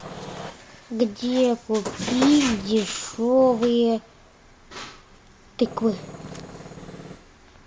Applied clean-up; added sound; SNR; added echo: none; Tools; 19 dB; none.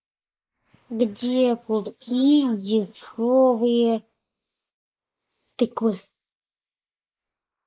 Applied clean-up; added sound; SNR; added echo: neural mask model Resemble Enhance denoiser.